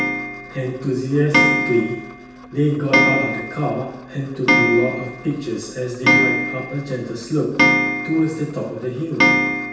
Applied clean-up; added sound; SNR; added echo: none; Clock; -2 dB; reverberation time 0.9 s.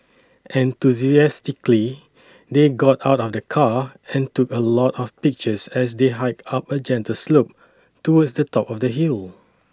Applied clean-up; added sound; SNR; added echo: none; none; none; none.